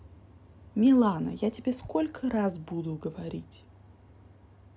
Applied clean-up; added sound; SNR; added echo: none; none; none; none.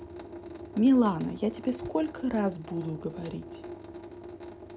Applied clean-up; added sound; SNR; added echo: none; Drip / Sink (filling or washing) / Water tap, faucet; 13 dB; none.